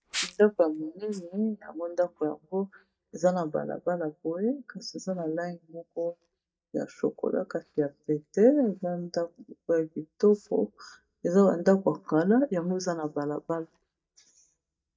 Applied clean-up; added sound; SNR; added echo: neural mask model DeepFilterNet 3.